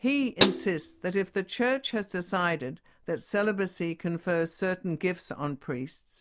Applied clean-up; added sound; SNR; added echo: none; Hi-hat; -3 dB; none.